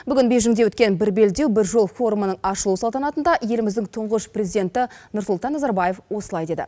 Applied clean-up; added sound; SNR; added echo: none; none; none; none.